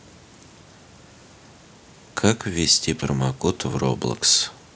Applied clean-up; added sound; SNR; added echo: none; none; none; none.